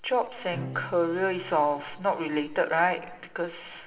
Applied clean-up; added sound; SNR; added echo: none; Bowed string instrument; 16 dB; reverberation time 2.1 s.